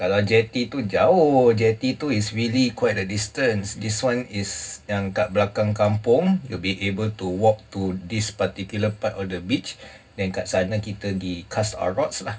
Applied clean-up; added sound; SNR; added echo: none; none; none; reverberation time 0.4 s.